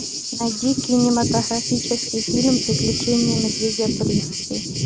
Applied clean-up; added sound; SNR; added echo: neural mask model RNNoise.